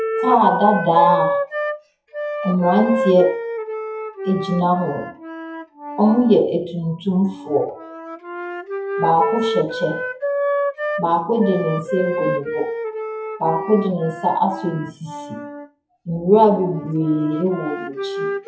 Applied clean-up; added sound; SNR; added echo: classical method WPE with log-MMSE.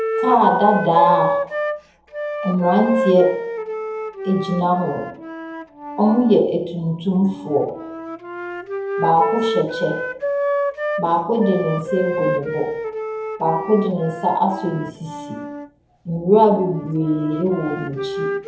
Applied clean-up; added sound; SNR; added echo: none; Wind instrument, woodwind instrument; 6 dB; reverberation time 0.7 s.